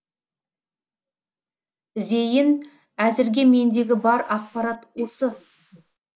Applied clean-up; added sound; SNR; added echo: neural mask model Resemble Enhance denoiser.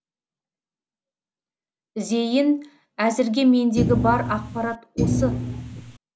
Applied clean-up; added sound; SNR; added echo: none; Thump, thud; 0 dB; none.